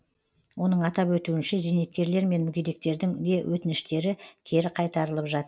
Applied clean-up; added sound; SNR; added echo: none; none; none; none.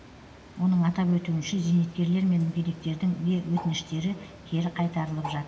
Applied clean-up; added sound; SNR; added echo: none; Bird; 18 dB; reverberation time 2.1 s.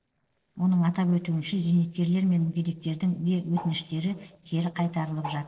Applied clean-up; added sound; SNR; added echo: neural separator model SepFormer DNS4.